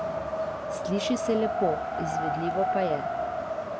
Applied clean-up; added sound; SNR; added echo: none; Wind; -2 dB; none.